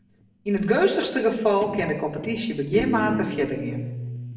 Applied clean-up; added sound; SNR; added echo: none; Guitar; 10 dB; reverberation time 0.9 s.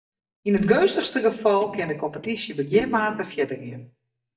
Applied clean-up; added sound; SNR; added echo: neural mask model DeepFilterNet 3.